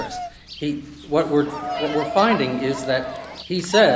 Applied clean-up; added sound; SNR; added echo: none; Bird vocalization, bird call, bird song + Crowd; 9 dB; none.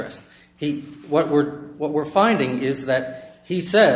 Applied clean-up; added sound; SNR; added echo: none; none; none; none.